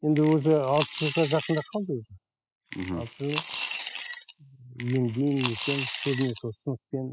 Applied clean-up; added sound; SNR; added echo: classical method spectral subtraction.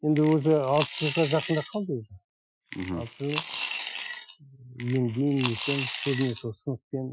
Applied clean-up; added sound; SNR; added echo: classical method Wiener filter.